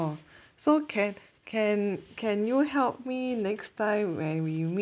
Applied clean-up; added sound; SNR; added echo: none; none; none; none.